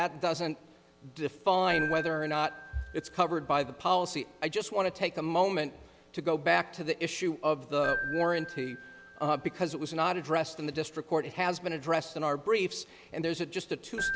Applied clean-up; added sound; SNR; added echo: none; Keyboard (musical); 12 dB; none.